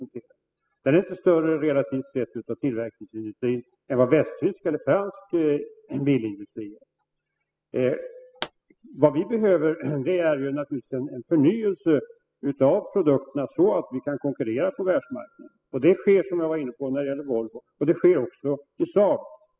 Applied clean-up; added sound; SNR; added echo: classical method spectral subtraction.